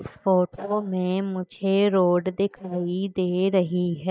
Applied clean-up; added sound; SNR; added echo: neural mask model DeepFilterNet 3.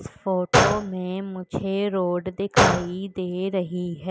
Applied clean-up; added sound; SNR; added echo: none; Gunshot, gunfire; -1 dB; none.